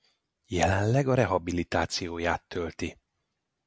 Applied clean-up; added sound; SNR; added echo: none; none; none; none.